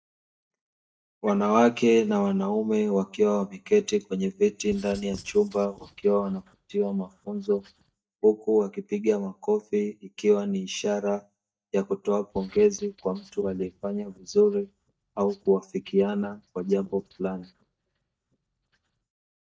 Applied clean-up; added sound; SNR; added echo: neural mask model DeepFilterNet 3.